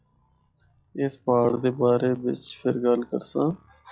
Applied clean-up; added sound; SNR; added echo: classical method log-MMSE.